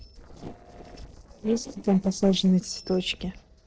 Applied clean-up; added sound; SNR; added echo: neural separator model SepFormer DNS4.